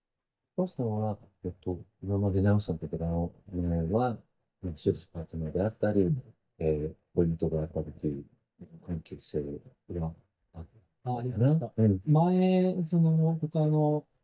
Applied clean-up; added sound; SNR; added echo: neural mask model DeepFilterNet 3.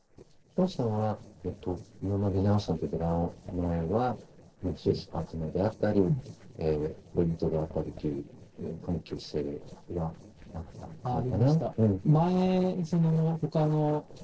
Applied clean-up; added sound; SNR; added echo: neural separator model SepFormer DNS4.